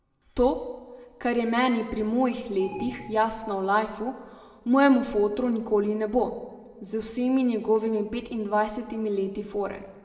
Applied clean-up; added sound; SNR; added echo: none; Alarm; 18 dB; reverberation time 1.3 s.